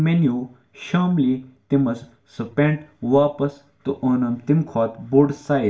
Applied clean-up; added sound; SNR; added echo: none; none; none; reverberation time 0.4 s.